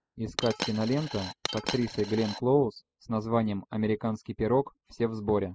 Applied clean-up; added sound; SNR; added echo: classical method spectral subtraction.